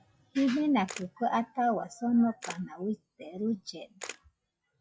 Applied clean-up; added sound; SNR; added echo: classical method log-MMSE.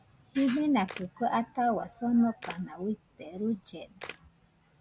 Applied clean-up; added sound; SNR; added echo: none; Camera; 19 dB; none.